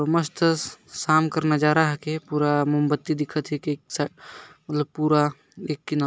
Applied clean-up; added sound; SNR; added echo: none; none; none; none.